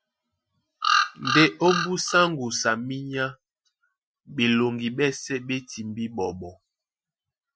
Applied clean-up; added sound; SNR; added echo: classical method Wiener filter.